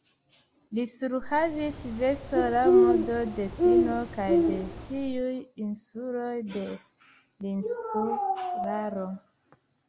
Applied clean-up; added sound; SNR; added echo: none; Bird; -5 dB; none.